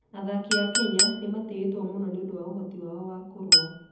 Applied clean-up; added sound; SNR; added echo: none; Chink, clink; -4 dB; reverberation time 1.0 s.